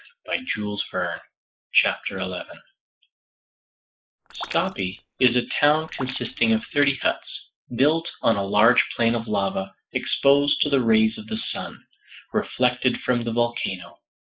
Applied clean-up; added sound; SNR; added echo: neural mask model Resemble Enhance denoiser.